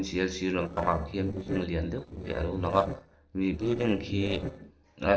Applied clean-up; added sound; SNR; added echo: neural separator model SepFormer DNS4.